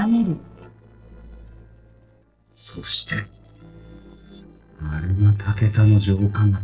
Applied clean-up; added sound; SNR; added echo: neural separator model SepFormer DNS4.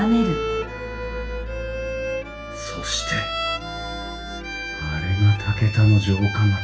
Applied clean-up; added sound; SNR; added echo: none; Bowed string instrument; 8 dB; reverberation time 0.4 s.